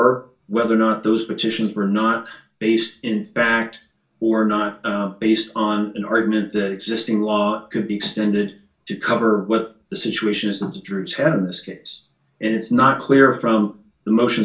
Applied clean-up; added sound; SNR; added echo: none; none; none; reverberation time 0.3 s.